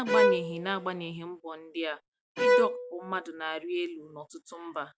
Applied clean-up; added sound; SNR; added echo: none; Bowed string instrument; -5 dB; none.